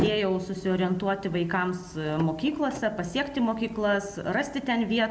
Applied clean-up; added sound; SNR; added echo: none; Motor vehicle (road); 14 dB; none.